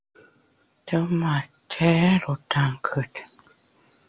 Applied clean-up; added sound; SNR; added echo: none; none; none; none.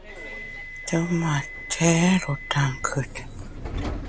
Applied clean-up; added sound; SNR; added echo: none; Subway, metro, underground; 9 dB; none.